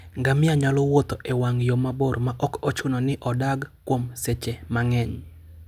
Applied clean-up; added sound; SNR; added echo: none; none; none; none.